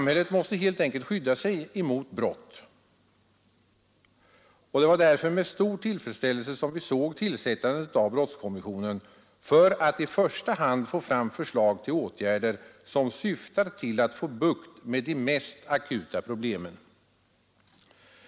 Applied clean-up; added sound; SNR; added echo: none; none; none; none.